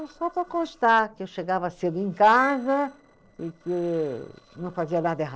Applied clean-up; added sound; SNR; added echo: neural separator model SepFormer DNS4.